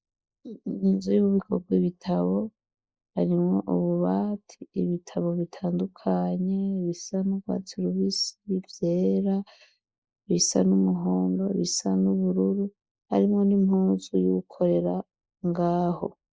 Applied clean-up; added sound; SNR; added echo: neural mask model Resemble Enhance denoiser.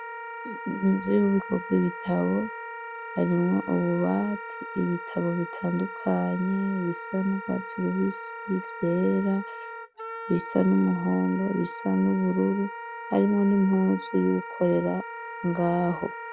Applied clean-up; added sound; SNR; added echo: none; Wind instrument, woodwind instrument; 11 dB; none.